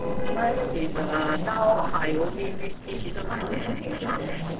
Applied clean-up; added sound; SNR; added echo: neural separator model SepFormer DNS4.